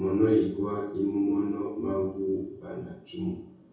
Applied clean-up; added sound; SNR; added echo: none; none; none; reverberation time 0.6 s.